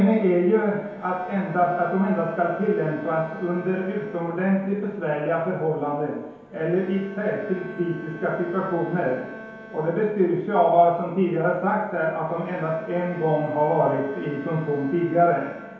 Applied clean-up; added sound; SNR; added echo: none; Bowed string instrument; 18 dB; reverberation time 1.0 s.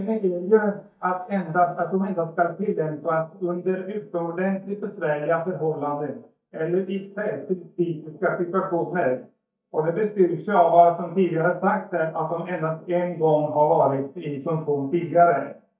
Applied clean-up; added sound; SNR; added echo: neural mask model DeepFilterNet 3.